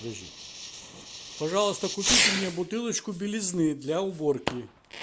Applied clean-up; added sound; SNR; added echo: none; Fireworks; 2 dB; none.